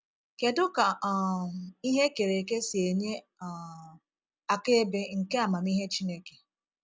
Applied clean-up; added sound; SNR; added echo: none; none; none; none.